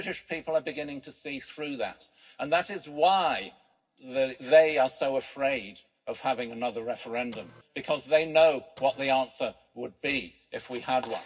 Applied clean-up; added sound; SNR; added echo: neural separator model SepFormer DNS4.